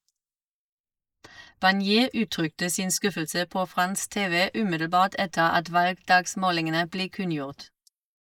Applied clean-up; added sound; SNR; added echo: neural mask model Resemble Enhance denoiser.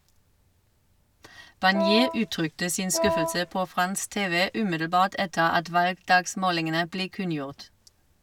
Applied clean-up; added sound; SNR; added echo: none; Wind instrument, woodwind instrument; 1 dB; none.